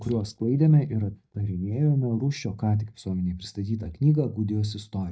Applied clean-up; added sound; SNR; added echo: neural mask model DeepFilterNet 3.